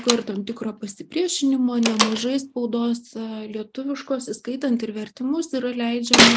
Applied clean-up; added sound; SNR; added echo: none; Slam; 2 dB; none.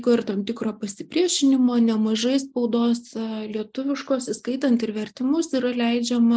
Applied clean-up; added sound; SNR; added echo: none; none; none; none.